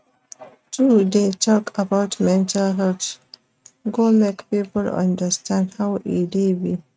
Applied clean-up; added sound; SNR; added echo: neural mask model RNNoise.